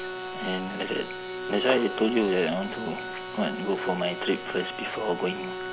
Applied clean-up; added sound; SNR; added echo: none; Organ; 7 dB; none.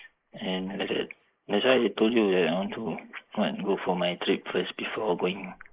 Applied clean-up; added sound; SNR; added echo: neural mask model Resemble Enhance denoiser.